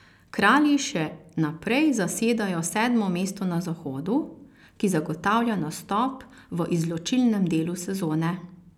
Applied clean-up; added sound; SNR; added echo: none; none; none; none.